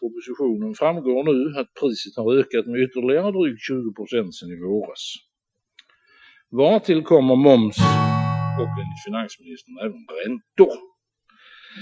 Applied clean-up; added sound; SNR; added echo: classical method Wiener filter.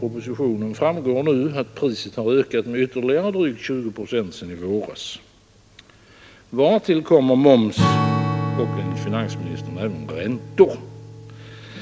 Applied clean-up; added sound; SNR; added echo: none; Strum; 7 dB; none.